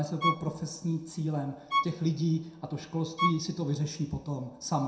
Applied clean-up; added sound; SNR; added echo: none; Bowed string instrument; 4 dB; reverberation time 0.5 s.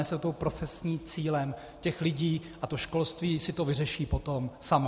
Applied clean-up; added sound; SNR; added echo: none; none; none; none.